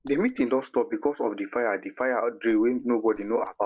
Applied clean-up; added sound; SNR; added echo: neural mask model Resemble Enhance denoiser.